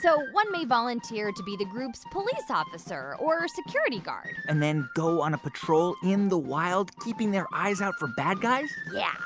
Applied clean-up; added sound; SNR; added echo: none; none; none; none.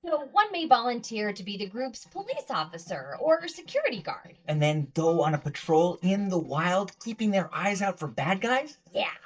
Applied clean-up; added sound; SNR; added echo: neural mask model DeepFilterNet 3.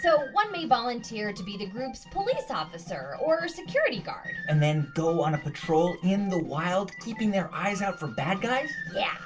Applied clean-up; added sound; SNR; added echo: none; Telephone; 20 dB; reverberation time 0.2 s.